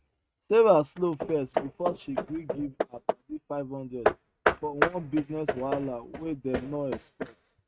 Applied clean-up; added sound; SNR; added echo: neural mask model RNNoise.